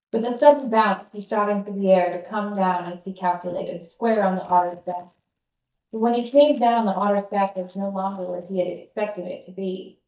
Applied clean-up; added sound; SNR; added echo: neural mask model DeepFilterNet 3.